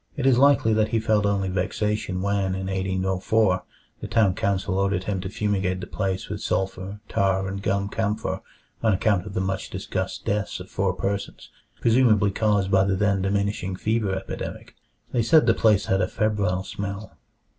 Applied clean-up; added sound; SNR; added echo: none; none; none; none.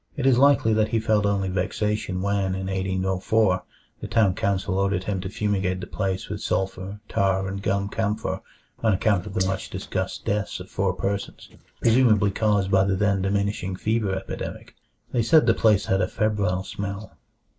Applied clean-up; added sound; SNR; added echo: neural mask model Resemble Enhance denoiser.